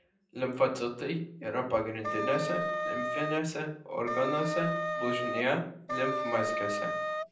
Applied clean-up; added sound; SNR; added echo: none; Wind instrument, woodwind instrument; 0 dB; reverberation time 0.6 s.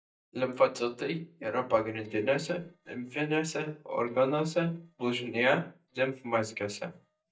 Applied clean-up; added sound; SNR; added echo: neural mask model DeepFilterNet 3.